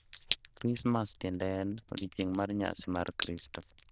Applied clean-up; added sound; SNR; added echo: neural diffusion model UNIVERSE++.